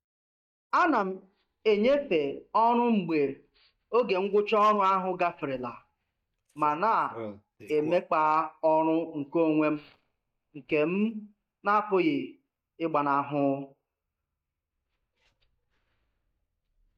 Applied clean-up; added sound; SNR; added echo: neural mask model DeepFilterNet 3.